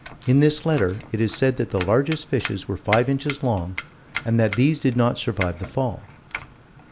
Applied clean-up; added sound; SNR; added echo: none; Domestic sounds, home sounds; 14 dB; none.